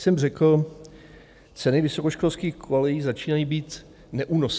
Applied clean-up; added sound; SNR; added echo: none; none; none; none.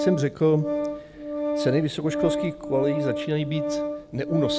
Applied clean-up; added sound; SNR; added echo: none; Organ; 3 dB; none.